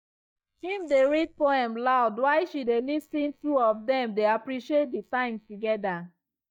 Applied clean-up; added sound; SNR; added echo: neural mask model DeepFilterNet 3.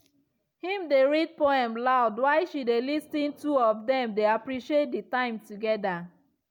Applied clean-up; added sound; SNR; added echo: none; none; none; none.